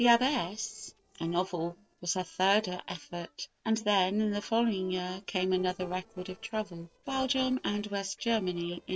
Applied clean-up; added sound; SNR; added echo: neural separator model SepFormer DNS4.